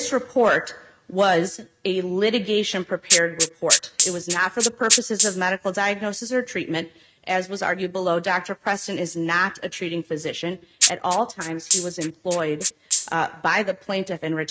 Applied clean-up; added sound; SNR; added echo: neural mask model RNNoise.